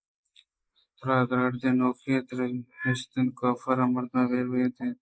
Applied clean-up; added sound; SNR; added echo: neural mask model Resemble Enhance denoiser.